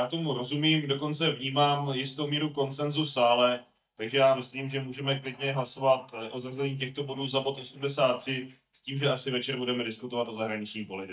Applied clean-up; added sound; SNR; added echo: neural mask model DeepFilterNet 3.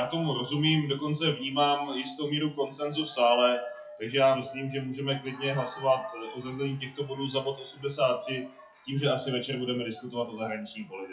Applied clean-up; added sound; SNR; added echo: classical method WPE with log-MMSE.